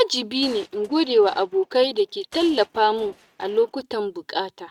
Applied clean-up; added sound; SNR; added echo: neural mask model RNNoise.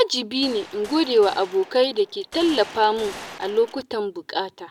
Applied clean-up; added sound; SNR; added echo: none; Gunshot, gunfire; 17 dB; none.